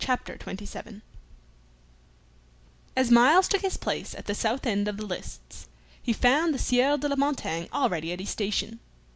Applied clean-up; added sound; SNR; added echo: none; none; none; none.